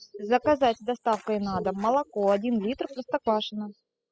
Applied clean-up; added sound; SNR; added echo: classical method spectral subtraction.